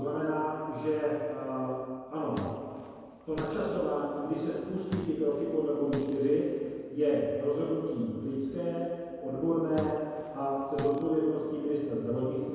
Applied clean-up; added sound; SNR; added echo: none; Fart; 12 dB; reverberation time 2.2 s.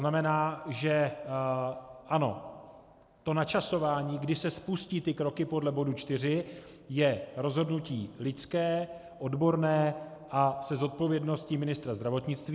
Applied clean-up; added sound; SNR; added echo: none; none; none; none.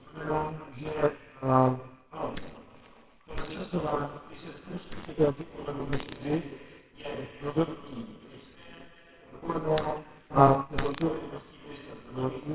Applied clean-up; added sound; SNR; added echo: neural separator model SepFormer WHAMR!.